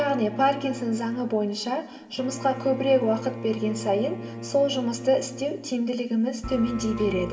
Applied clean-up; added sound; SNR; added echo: none; Bowed string instrument; 12 dB; reverberation time 2.3 s.